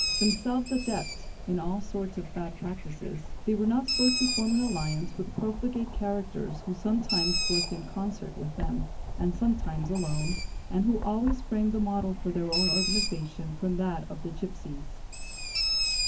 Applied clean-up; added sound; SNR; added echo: none; Bird; 2 dB; reverberation time 0.3 s.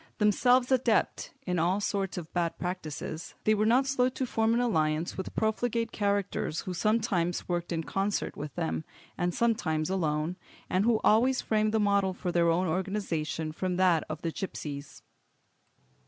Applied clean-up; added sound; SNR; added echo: none; none; none; none.